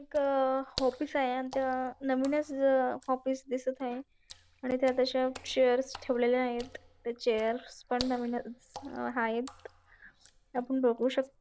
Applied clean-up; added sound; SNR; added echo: none; Water / Splash, splatter; 19 dB; none.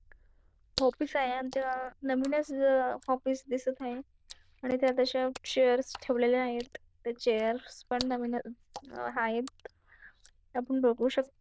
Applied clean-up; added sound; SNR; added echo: neural diffusion model UNIVERSE++.